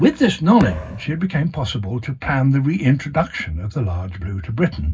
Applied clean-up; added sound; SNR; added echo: none; Thump, thud; 15 dB; reverberation time 0.4 s.